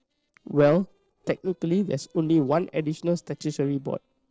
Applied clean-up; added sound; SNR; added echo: neural separator model SepFormer DNS4.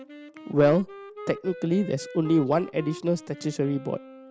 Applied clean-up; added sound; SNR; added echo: none; Wind instrument, woodwind instrument; 16 dB; none.